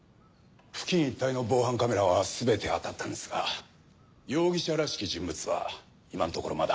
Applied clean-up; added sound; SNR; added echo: none; none; none; none.